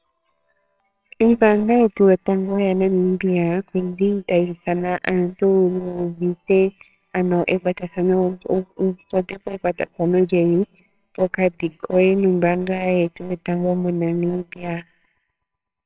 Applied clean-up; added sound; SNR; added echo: neural separator model SepFormer WHAMR!.